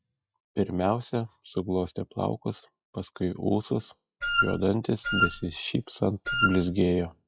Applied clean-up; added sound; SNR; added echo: classical method log-MMSE.